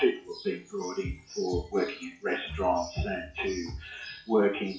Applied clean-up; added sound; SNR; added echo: classical method WPE with log-MMSE.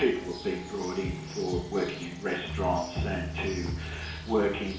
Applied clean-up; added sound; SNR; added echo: none; Bird; 15 dB; reverberation time 0.6 s.